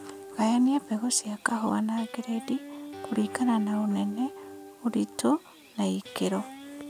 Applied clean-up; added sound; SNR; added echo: none; Guitar; 15 dB; none.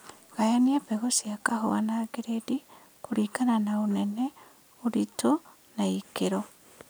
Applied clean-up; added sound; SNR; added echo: none; none; none; none.